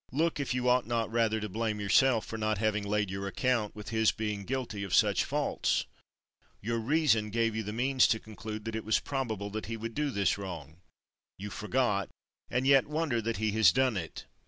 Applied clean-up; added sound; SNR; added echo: none; none; none; none.